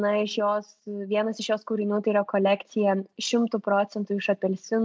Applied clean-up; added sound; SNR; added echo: none; none; none; none.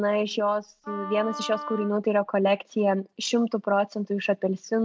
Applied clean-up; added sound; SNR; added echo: none; Wind instrument, woodwind instrument; 13 dB; none.